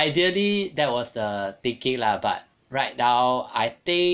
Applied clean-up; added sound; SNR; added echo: none; none; none; none.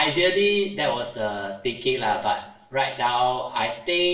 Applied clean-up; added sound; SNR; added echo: none; none; none; reverberation time 0.7 s.